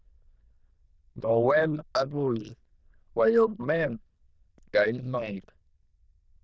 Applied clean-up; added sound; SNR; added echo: neural diffusion model UNIVERSE++.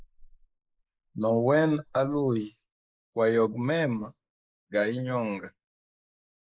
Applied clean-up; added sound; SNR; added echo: neural mask model Resemble Enhance denoiser.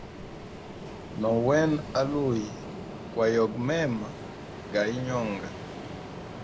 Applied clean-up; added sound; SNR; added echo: none; Ocean; 10 dB; none.